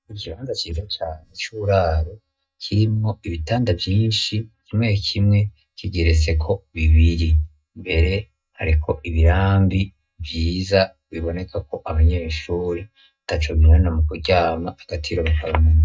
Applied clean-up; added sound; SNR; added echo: neural mask model DeepFilterNet 3.